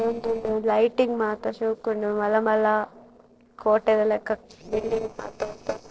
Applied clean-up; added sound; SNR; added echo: neural separator model SepFormer DNS4.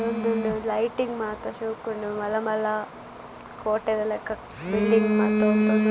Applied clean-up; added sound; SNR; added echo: none; Telephone; 1 dB; none.